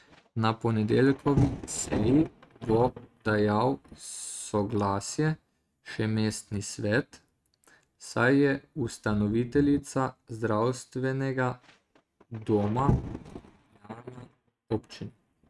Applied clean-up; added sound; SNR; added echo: neural mask model RNNoise.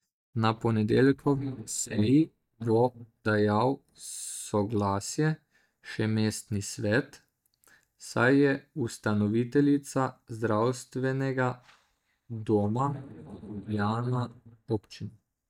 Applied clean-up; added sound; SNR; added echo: neural mask model DeepFilterNet 3.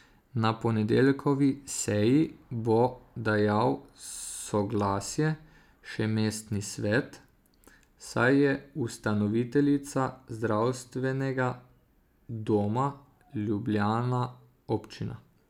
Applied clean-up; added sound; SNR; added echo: none; none; none; none.